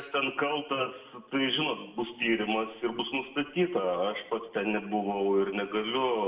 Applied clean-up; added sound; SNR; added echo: none; none; none; reverberation time 0.7 s.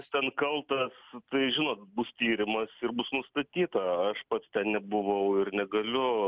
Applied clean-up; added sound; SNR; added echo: none; none; none; none.